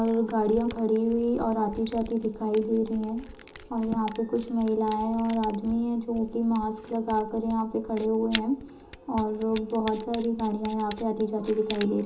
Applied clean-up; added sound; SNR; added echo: none; Camera; 16 dB; reverberation time 0.2 s.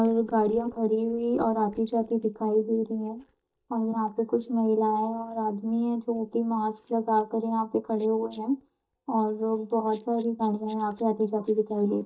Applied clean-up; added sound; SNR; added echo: neural mask model DeepFilterNet 3.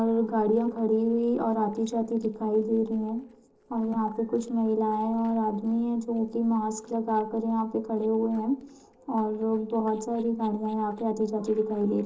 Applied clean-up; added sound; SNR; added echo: neural separator model SepFormer DNS4.